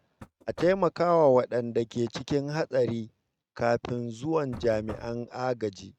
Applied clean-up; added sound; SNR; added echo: neural mask model RNNoise.